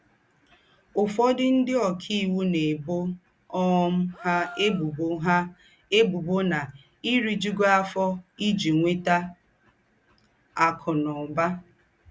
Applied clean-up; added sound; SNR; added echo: none; Gasp; 19 dB; none.